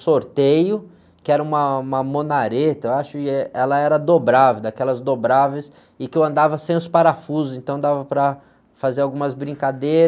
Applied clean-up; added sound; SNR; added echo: none; none; none; none.